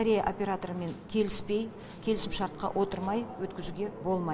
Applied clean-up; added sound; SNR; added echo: none; none; none; none.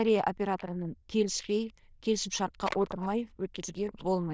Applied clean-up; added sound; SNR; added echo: neural diffusion model UNIVERSE++.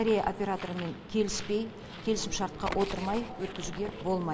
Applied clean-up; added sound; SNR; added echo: none; Bird; 13 dB; none.